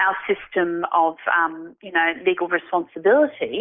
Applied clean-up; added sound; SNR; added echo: neural mask model Resemble Enhance denoiser.